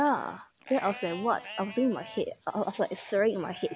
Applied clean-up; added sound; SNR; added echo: none; Livestock, farm animals, working animals; 17 dB; none.